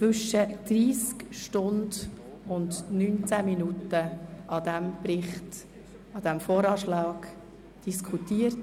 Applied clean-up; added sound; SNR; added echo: none; none; none; none.